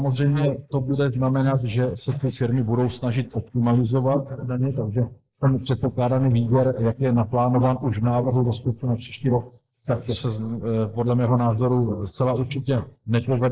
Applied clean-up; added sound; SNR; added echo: neural mask model Resemble Enhance denoiser.